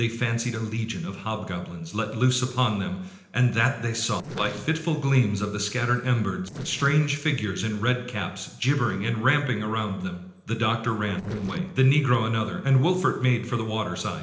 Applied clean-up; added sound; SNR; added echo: neural separator model SepFormer DNS4.